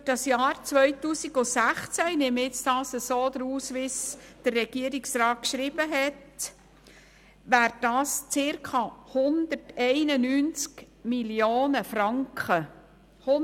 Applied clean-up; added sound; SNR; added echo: none; none; none; none.